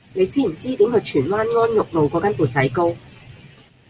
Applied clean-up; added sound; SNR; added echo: none; none; none; none.